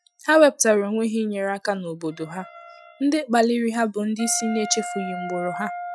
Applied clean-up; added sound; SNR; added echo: classical method Wiener filter.